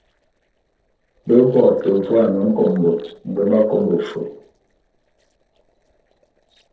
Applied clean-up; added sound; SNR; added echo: neural separator model SepFormer DNS4.